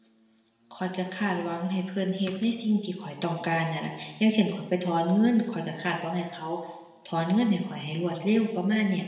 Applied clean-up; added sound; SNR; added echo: none; none; none; reverberation time 1.0 s.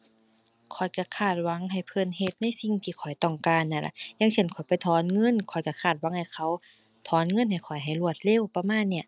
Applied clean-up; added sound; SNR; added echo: none; none; none; none.